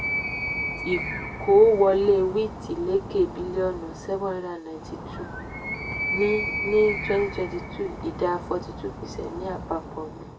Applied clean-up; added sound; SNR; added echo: none; Animal; 7 dB; reverberation time 0.1 s.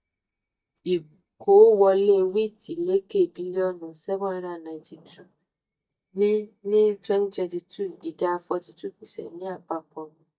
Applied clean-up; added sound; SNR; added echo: neural mask model DeepFilterNet 3.